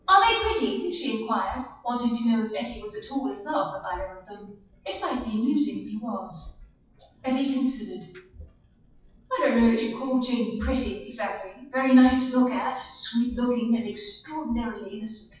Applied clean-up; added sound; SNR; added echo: classical method WPE with log-MMSE.